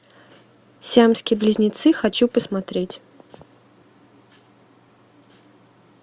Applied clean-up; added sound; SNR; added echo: none; none; none; none.